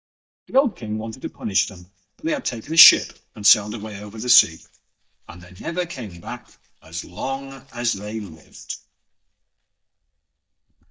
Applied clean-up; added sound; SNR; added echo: neural mask model DeepFilterNet 3.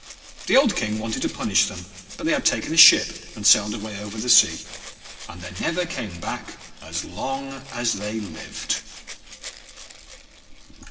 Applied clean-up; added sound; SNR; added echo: none; Rattle (instrument); 17 dB; reverberation time 1.7 s.